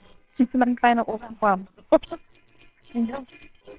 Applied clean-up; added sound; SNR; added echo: neural separator model SepFormer WHAMR!.